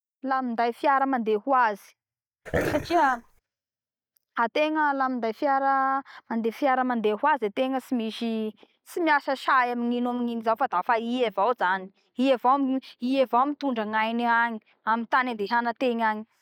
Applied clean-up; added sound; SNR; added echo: neural mask model DeepFilterNet 3.